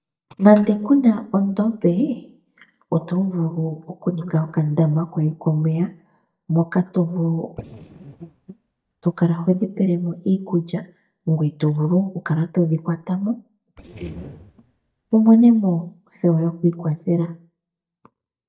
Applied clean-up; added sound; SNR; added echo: neural mask model DeepFilterNet 3.